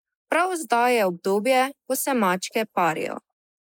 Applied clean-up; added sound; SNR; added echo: neural mask model Resemble Enhance denoiser.